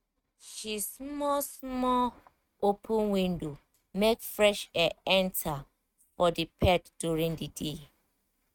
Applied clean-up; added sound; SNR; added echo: neural mask model RNNoise.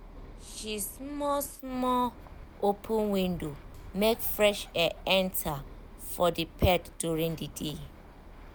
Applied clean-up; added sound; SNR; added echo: none; Bird; 16 dB; none.